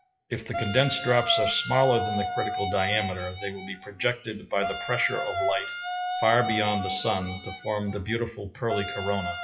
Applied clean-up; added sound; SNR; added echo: classical method WPE with log-MMSE.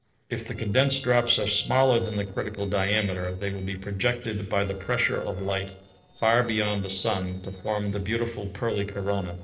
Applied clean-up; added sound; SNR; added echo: neural separator model SepFormer DNS4.